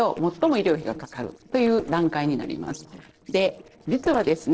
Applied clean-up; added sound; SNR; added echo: neural separator model SepFormer DNS4.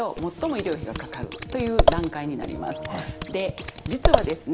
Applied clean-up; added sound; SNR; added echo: none; Scissors; -4 dB; reverberation time 1.2 s.